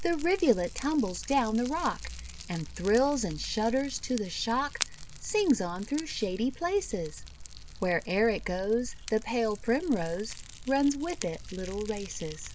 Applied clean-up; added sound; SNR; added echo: none; Fire; 11 dB; none.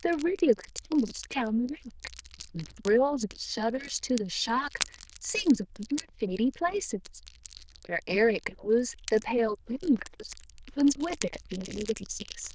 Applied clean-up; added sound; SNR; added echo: neural diffusion model UNIVERSE++.